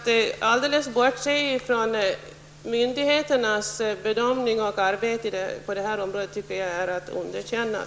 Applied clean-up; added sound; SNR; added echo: none; none; none; none.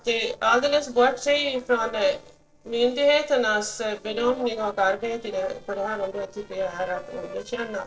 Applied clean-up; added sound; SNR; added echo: neural separator model SepFormer DNS4.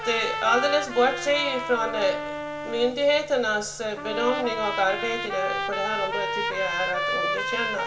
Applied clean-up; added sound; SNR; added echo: none; Trumpet; 4 dB; reverberation time 0.2 s.